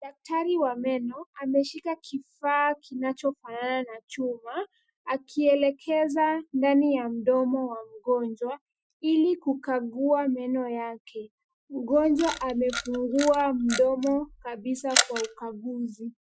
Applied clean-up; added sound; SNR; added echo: classical method Wiener filter.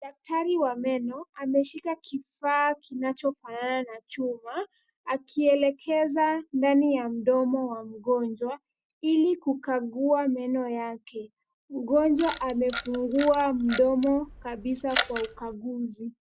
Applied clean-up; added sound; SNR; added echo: none; Camera; 6 dB; none.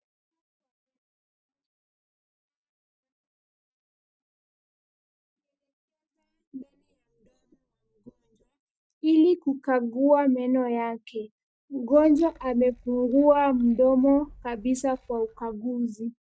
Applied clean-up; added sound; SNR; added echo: neural mask model DeepFilterNet 3.